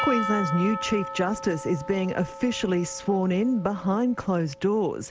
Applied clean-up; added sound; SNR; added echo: none; Percussion; 9 dB; none.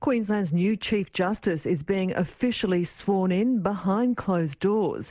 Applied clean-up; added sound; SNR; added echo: none; none; none; none.